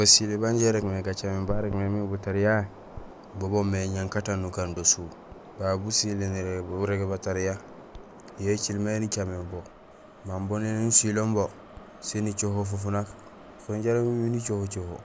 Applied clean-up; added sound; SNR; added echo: none; Subway, metro, underground; 19 dB; none.